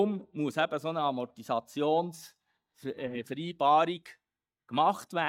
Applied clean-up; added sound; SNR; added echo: neural mask model DeepFilterNet 3.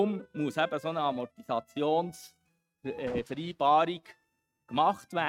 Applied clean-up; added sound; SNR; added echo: neural mask model RNNoise.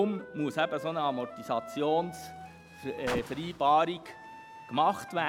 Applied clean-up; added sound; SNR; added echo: none; Wind instrument, woodwind instrument + Car; 13 dB; none.